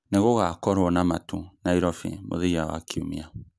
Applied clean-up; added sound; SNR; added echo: none; none; none; none.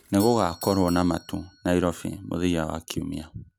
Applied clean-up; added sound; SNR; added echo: none; Doorbell; 20 dB; none.